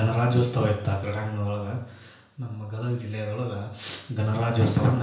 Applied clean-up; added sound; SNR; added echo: none; none; none; reverberation time 0.5 s.